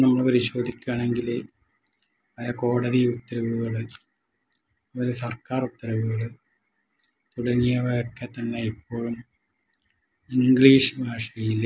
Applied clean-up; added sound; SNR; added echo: none; none; none; none.